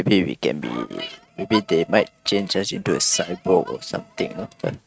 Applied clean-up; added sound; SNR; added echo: neural mask model RNNoise.